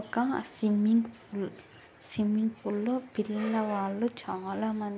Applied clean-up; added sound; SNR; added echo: none; none; none; none.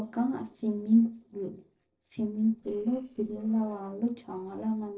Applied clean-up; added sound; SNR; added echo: neural separator model SepFormer DNS4.